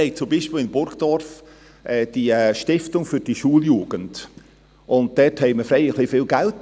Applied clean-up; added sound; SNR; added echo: none; none; none; none.